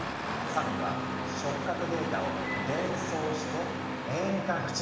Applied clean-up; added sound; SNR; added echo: none; Engine starting; 0 dB; reverberation time 1.0 s.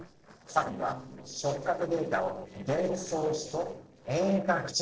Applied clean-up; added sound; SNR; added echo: neural separator model SepFormer DNS4.